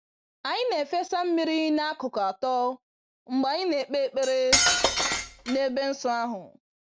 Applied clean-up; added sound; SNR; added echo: none; Cutlery, silverware; -4 dB; none.